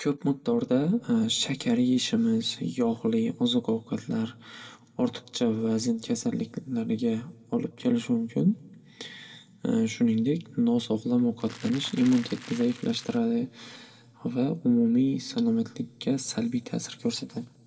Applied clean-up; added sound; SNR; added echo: none; Crackle; 17 dB; reverberation time 1.4 s.